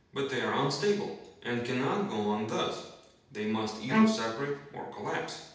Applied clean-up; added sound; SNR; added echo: none; Bowed string instrument; -1 dB; reverberation time 0.8 s.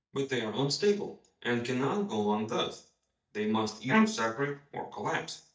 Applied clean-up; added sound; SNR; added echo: neural mask model DeepFilterNet 3.